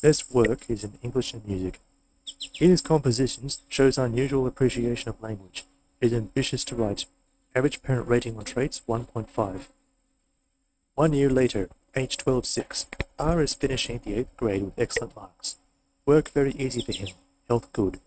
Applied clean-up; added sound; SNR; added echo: neural mask model RNNoise.